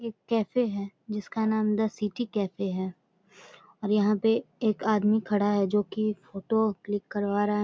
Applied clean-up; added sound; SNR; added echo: none; none; none; none.